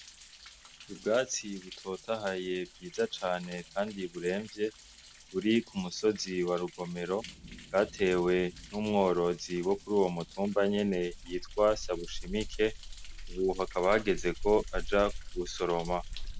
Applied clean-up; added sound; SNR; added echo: none; Thunder; 11 dB; none.